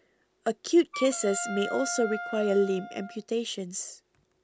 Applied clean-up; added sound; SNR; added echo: none; Wind instrument, woodwind instrument; 10 dB; none.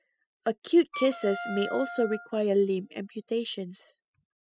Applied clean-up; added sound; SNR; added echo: classical method spectral subtraction.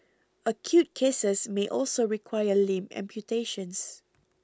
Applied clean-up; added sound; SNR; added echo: none; none; none; none.